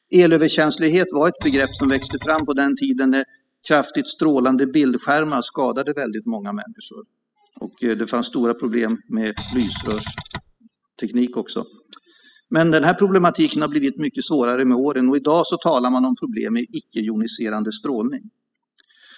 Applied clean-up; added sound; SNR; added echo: classical method spectral subtraction.